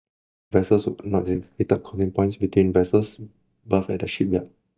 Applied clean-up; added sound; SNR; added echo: neural mask model DeepFilterNet 3.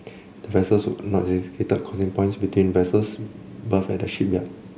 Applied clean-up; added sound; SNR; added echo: none; none; none; none.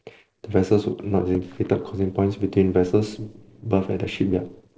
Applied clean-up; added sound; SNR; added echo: neural separator model SepFormer DNS4.